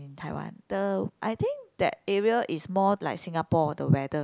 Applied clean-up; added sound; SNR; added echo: none; none; none; none.